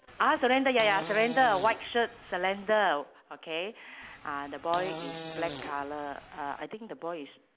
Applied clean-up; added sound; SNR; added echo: none; Fart; 13 dB; none.